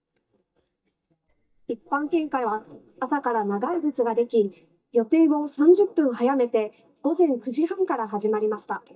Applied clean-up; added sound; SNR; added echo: neural mask model DeepFilterNet 3.